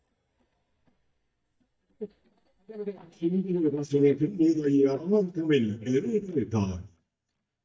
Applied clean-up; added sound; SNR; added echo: neural mask model DeepFilterNet 3.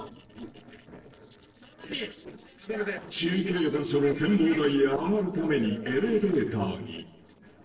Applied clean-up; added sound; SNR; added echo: neural separator model SepFormer DNS4.